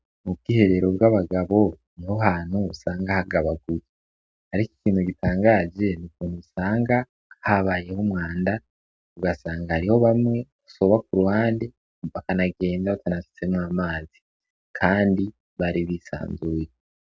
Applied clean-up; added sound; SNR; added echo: none; none; none; none.